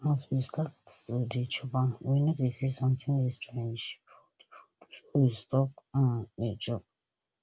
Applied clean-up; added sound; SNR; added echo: none; none; none; none.